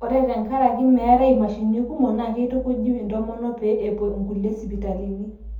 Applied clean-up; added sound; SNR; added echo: none; none; none; reverberation time 0.5 s.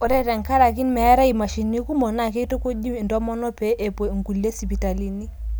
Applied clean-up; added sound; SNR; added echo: none; none; none; none.